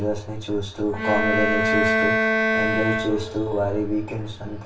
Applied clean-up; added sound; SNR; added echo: none; Bowed string instrument; -2 dB; reverberation time 0.1 s.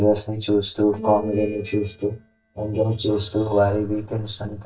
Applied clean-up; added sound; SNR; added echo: neural mask model DeepFilterNet 3.